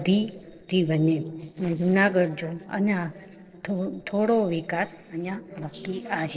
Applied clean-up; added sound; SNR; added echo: neural separator model SepFormer DNS4.